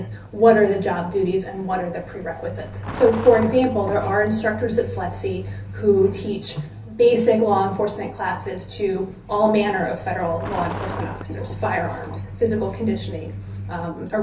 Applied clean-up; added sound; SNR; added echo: none; Truck; 12 dB; reverberation time 0.3 s.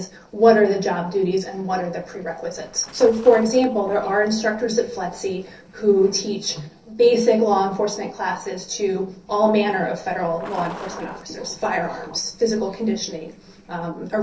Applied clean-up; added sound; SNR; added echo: neural separator model SepFormer DNS4.